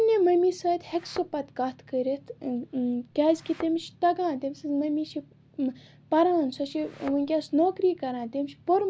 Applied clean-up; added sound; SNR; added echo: none; Thump, thud; 20 dB; none.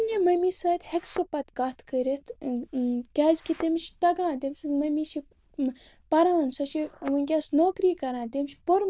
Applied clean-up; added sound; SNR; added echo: neural diffusion model UNIVERSE++.